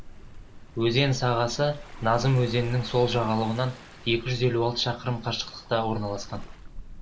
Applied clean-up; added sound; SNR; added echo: none; Waves, surf; 13 dB; none.